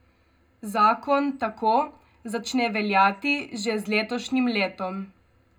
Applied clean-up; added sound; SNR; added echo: none; none; none; reverberation time 0.2 s.